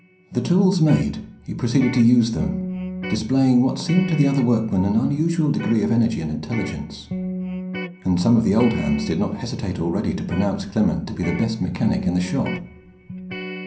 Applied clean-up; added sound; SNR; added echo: none; Electric guitar; 11 dB; reverberation time 0.6 s.